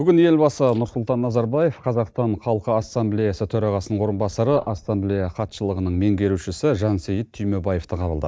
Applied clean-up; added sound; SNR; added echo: neural mask model DeepFilterNet 3.